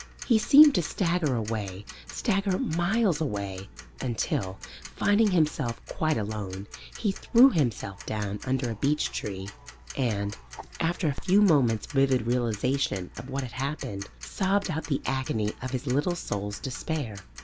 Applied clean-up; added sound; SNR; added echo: none; Tick-tock; 17 dB; none.